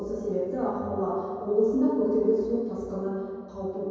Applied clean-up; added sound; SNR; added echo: none; none; none; reverberation time 2.2 s.